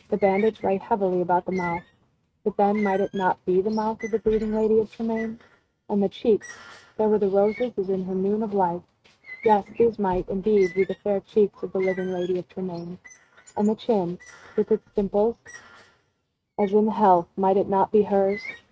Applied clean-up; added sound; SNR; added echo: neural mask model RNNoise.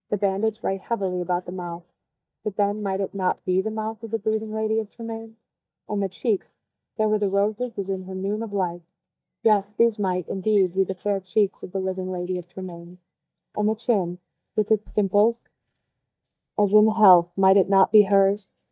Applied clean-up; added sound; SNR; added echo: neural mask model DeepFilterNet 3.